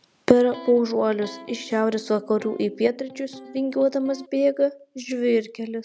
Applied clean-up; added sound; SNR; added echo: none; Electric guitar; 19 dB; none.